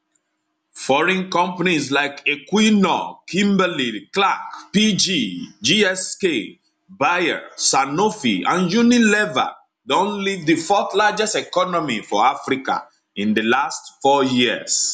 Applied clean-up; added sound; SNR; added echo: none; none; none; none.